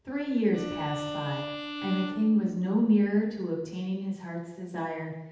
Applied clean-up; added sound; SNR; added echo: none; Bowed string instrument; 10 dB; reverberation time 0.8 s.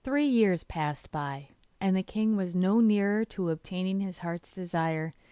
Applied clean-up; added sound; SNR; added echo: none; none; none; none.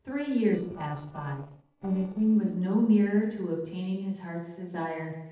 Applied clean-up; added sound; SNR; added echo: neural separator model SepFormer DNS4.